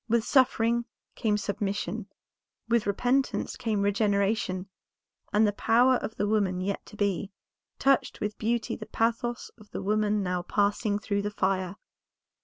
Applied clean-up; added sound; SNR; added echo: none; none; none; none.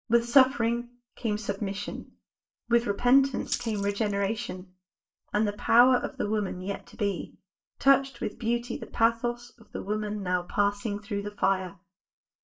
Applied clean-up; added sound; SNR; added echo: neural mask model DeepFilterNet 3.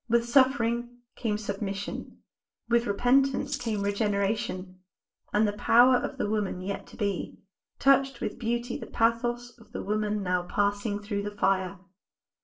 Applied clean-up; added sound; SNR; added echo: neural separator model SepFormer DNS4.